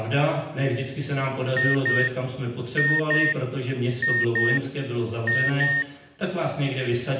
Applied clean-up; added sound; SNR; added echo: none; Alarm; 2 dB; reverberation time 0.9 s.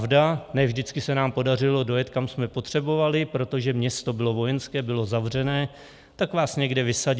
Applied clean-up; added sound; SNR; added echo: none; none; none; none.